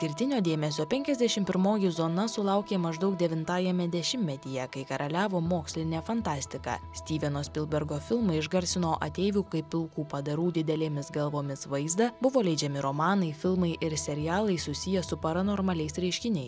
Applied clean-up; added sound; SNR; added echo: none; none; none; none.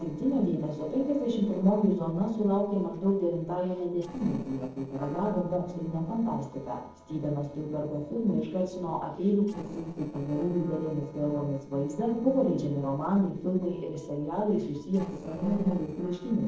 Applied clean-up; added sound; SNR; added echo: neural separator model SepFormer DNS4.